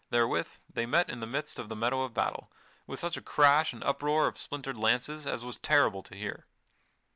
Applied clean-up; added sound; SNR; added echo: none; none; none; none.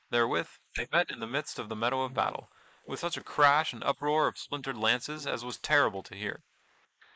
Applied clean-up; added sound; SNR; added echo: neural mask model Resemble Enhance denoiser.